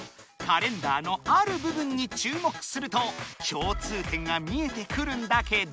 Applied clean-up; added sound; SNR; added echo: none; none; none; none.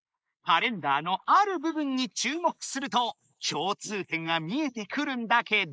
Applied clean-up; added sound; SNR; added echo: neural mask model Resemble Enhance denoiser.